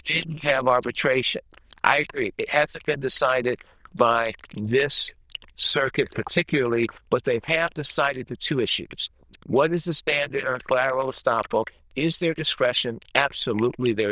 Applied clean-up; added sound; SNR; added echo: neural diffusion model UNIVERSE++.